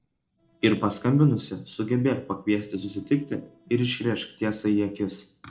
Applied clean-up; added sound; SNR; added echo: neural separator model SepFormer DNS4.